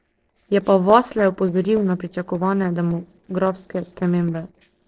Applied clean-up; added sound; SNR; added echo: neural separator model SepFormer DNS4.